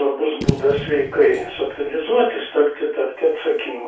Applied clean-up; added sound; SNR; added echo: none; Fireworks / Boom; 11 dB; reverberation time 0.3 s.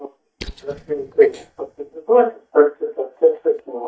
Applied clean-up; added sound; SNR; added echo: neural mask model DeepFilterNet 3.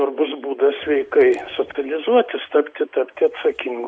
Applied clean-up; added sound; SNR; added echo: none; none; none; none.